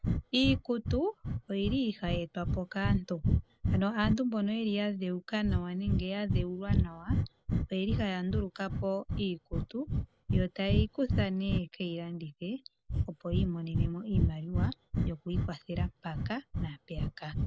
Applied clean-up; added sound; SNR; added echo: none; Breathing; -1 dB; none.